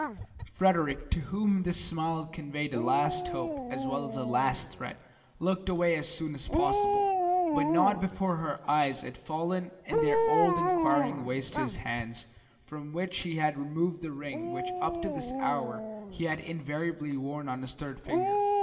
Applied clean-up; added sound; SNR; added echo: none; Dog; 2 dB; reverberation time 1.3 s.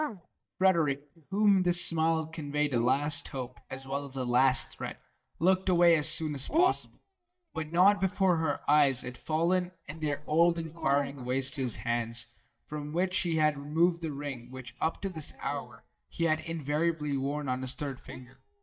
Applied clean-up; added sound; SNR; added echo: neural mask model DeepFilterNet 3.